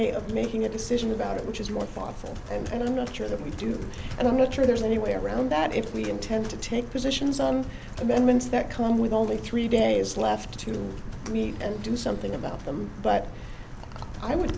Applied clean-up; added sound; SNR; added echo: none; Crackle; 11 dB; none.